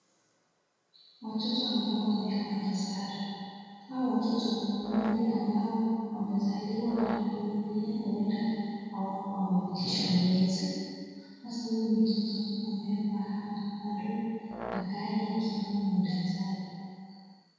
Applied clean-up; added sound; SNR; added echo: none; Brass instrument; 11 dB; reverberation time 2.2 s.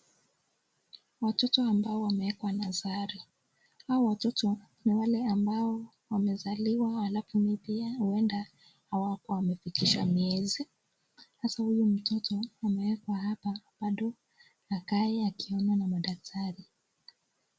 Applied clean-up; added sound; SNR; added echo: none; none; none; none.